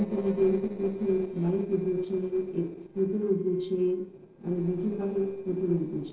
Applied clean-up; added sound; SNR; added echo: neural separator model SepFormer DNS4.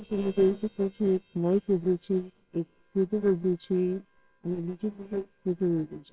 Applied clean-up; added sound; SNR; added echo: neural separator model SepFormer WHAMR!.